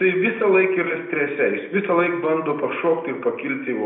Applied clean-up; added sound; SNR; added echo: none; none; none; reverberation time 0.8 s.